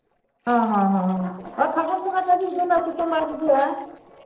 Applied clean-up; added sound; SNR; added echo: neural separator model SepFormer DNS4.